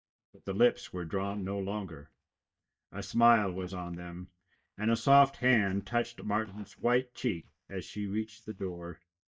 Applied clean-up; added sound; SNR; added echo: neural mask model DeepFilterNet 3.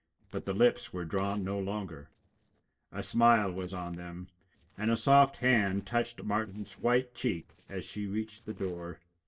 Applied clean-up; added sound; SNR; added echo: neural separator model SepFormer DNS4.